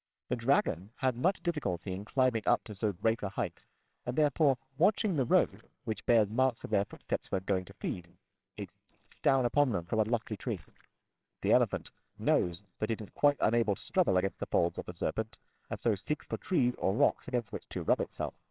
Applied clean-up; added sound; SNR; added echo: neural separator model SepFormer WHAMR!.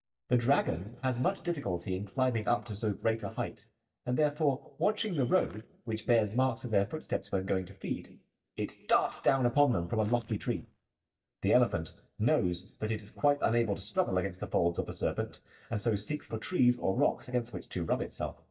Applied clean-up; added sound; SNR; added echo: neural mask model DeepFilterNet 3.